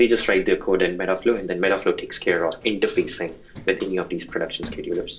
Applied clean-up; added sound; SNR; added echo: none; Run; 19 dB; reverberation time 0.2 s.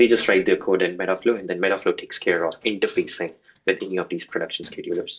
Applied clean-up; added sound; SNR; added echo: neural mask model DeepFilterNet 3.